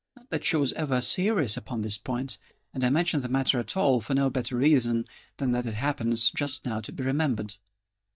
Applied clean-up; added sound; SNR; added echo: neural mask model DeepFilterNet 3.